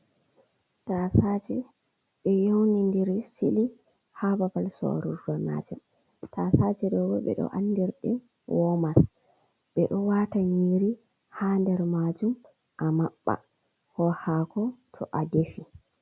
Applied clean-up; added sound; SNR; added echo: none; none; none; none.